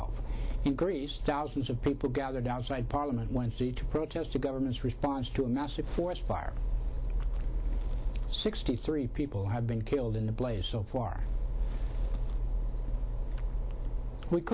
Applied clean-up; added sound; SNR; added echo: none; none; none; none.